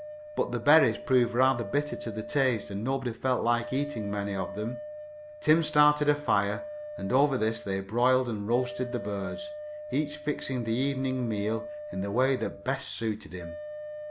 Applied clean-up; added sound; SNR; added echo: none; Wind instrument, woodwind instrument; 12 dB; none.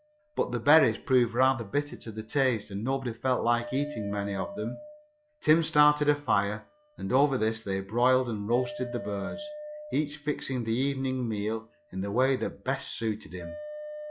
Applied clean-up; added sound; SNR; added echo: classical method log-MMSE.